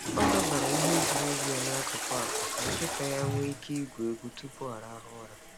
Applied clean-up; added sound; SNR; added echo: none; Toilet flush / Water; -3 dB; none.